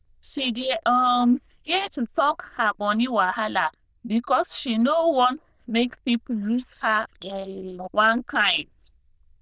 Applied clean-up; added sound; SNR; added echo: neural diffusion model UNIVERSE++.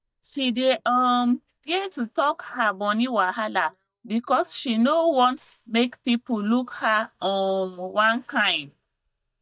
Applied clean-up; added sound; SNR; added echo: neural mask model DeepFilterNet 3.